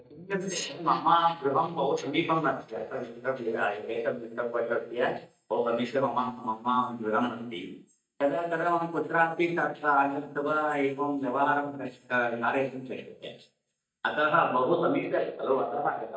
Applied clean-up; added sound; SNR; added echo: neural mask model DeepFilterNet 3.